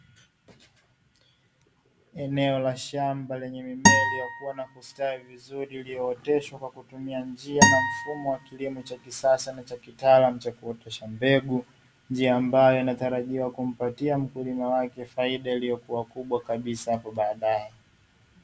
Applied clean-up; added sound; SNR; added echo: none; Acoustic guitar; -3 dB; none.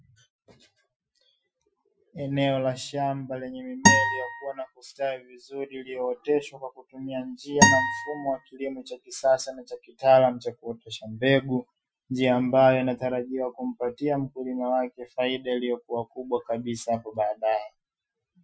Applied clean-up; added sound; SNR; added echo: classical method Wiener filter.